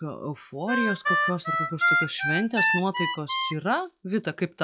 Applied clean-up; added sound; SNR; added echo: classical method log-MMSE.